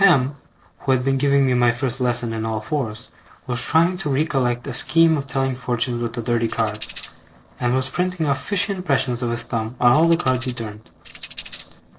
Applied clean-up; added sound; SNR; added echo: neural separator model SepFormer DNS4.